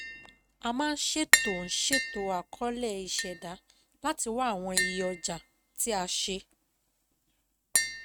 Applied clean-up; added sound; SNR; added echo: neural mask model RNNoise.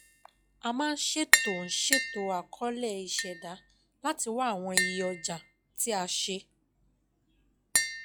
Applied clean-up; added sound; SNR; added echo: classical method log-MMSE.